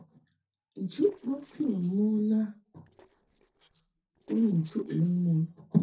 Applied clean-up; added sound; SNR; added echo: neural separator model SepFormer DNS4.